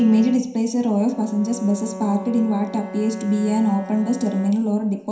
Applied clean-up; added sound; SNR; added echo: none; Bowed string instrument; 14 dB; reverberation time 0.7 s.